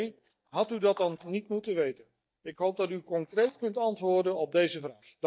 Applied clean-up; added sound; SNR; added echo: neural mask model DeepFilterNet 3.